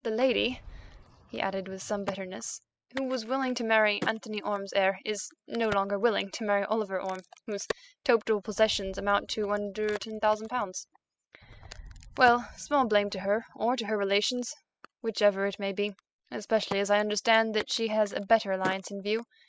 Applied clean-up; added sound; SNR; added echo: classical method spectral subtraction.